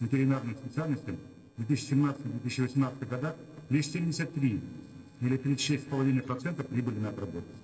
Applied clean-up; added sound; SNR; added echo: neural separator model SepFormer DNS4.